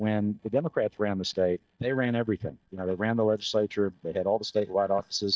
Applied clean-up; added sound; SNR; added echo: neural mask model DeepFilterNet 3.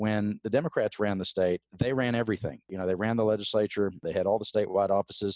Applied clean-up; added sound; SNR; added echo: none; none; none; none.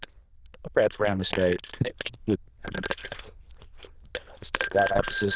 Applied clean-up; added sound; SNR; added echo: neural diffusion model UNIVERSE++.